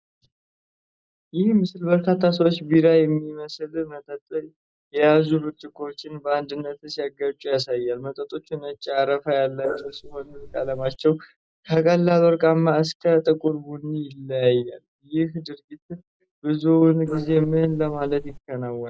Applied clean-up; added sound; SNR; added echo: neural mask model Resemble Enhance denoiser.